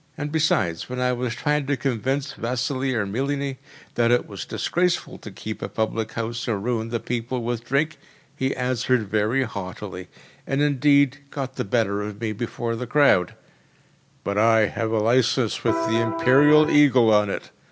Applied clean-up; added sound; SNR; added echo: none; Electric guitar; 4 dB; none.